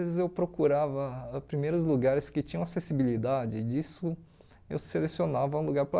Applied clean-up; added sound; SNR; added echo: none; none; none; none.